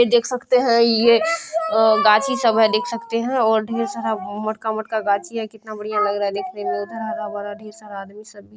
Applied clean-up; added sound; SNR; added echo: none; none; none; none.